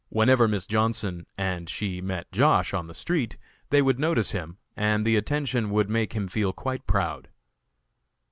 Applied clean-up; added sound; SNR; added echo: none; none; none; none.